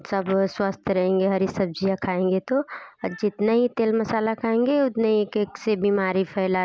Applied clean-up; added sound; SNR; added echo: none; none; none; none.